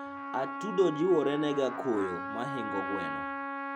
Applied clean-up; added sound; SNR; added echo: none; Trumpet; 5 dB; none.